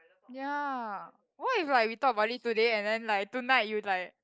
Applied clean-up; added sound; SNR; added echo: neural mask model Resemble Enhance denoiser.